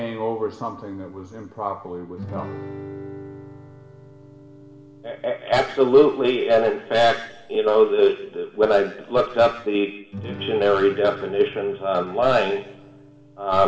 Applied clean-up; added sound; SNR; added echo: none; Guitar; 18 dB; reverberation time 0.9 s.